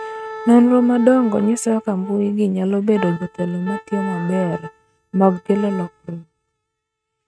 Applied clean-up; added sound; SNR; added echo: neural mask model RNNoise.